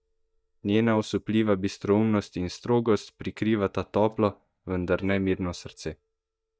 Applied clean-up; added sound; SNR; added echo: neural mask model DeepFilterNet 3.